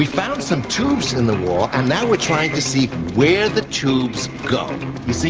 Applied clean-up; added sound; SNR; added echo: none; none; none; none.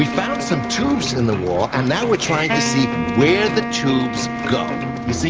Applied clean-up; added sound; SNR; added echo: none; Wind instrument, woodwind instrument; 6 dB; none.